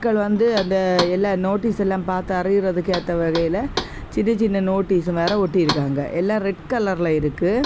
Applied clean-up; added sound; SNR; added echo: none; Knock; 13 dB; none.